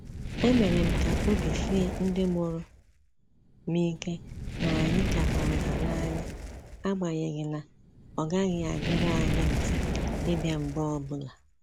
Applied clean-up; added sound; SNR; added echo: none; Fire; 1 dB; none.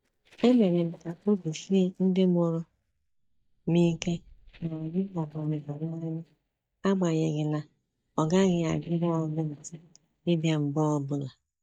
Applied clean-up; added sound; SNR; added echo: neural mask model DeepFilterNet 3.